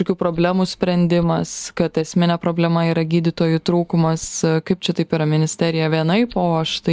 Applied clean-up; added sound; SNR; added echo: neural mask model DeepFilterNet 3.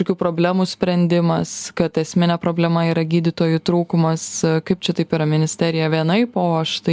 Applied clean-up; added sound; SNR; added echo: none; none; none; none.